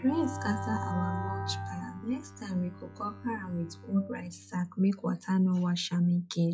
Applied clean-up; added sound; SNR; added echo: classical method log-MMSE.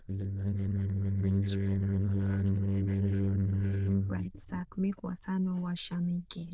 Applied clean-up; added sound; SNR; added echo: neural diffusion model UNIVERSE++.